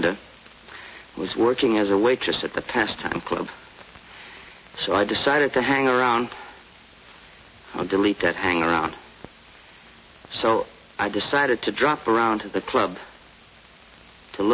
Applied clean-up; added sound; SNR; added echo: none; none; none; none.